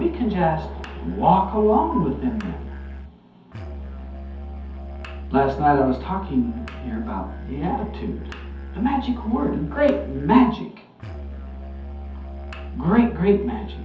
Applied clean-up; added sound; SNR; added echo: none; Musical instrument; 10 dB; reverberation time 0.5 s.